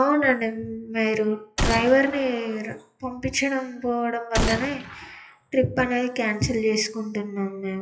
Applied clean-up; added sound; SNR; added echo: classical method WPE with log-MMSE.